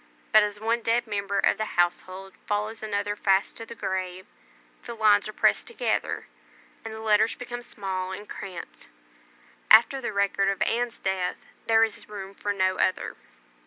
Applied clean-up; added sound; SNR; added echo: none; none; none; none.